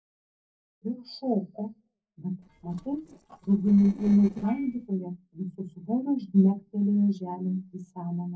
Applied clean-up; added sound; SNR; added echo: neural separator model SepFormer DNS4.